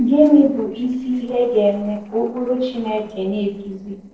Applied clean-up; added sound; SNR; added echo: neural separator model SepFormer DNS4.